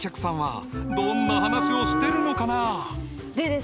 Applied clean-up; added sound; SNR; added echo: none; Motorcycle + Wind instrument, woodwind instrument; 1 dB; none.